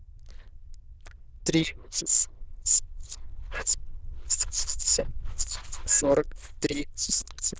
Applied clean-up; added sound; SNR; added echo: neural diffusion model UNIVERSE++.